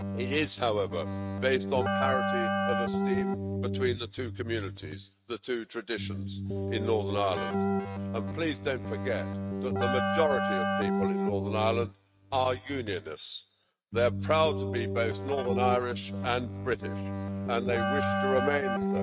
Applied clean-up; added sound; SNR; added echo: neural mask model RNNoise.